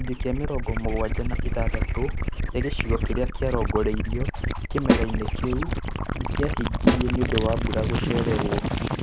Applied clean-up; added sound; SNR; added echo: none; Gurgling / Liquid + Snare drum; -4 dB; none.